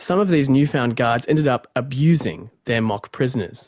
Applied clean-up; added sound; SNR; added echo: none; none; none; none.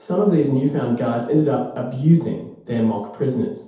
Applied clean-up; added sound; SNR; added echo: none; none; none; reverberation time 0.8 s.